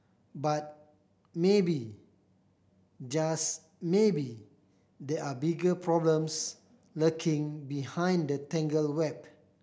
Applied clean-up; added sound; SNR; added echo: none; none; none; none.